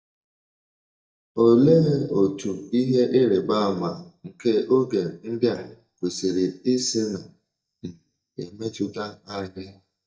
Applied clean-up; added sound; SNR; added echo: neural mask model DeepFilterNet 3.